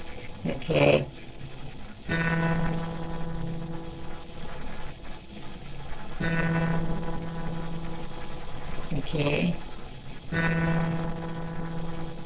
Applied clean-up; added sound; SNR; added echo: neural separator model SepFormer DNS4.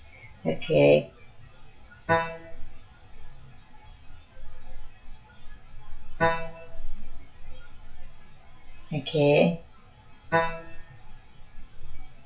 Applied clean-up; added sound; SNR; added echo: classical method WPE with log-MMSE.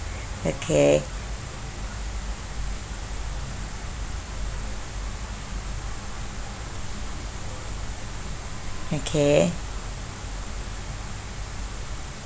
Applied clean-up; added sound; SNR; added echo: none; none; none; none.